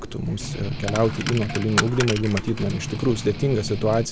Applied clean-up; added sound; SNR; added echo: none; Strum + Coin (dropping); 6 dB; none.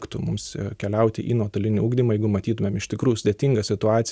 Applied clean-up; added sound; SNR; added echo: none; none; none; none.